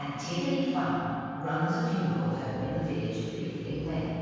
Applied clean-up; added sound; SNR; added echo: none; Wind instrument, woodwind instrument; 19 dB; reverberation time 2.2 s.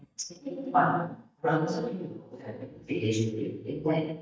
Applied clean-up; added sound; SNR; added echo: neural mask model DeepFilterNet 3.